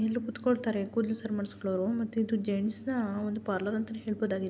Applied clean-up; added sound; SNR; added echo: none; none; none; none.